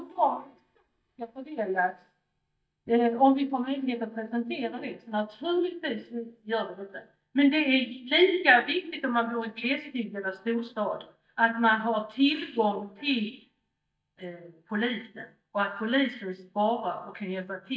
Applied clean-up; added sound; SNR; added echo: neural mask model DeepFilterNet 3.